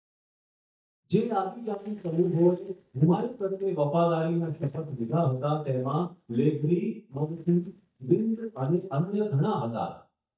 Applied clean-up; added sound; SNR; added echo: neural mask model DeepFilterNet 3.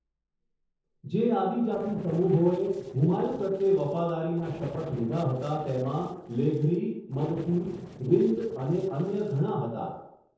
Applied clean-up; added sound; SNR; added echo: neural separator model SepFormer DNS4.